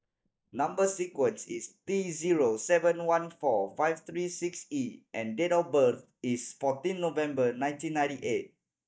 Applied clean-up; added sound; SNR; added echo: neural mask model DeepFilterNet 3.